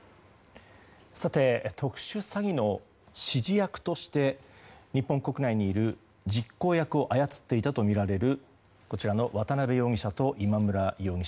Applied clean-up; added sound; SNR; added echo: none; none; none; none.